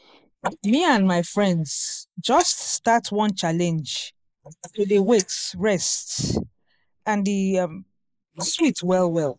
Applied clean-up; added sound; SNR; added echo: neural mask model Resemble Enhance denoiser.